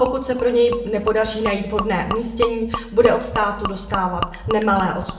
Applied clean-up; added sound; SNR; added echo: none; Gurgling / Liquid; 10 dB; reverberation time 0.6 s.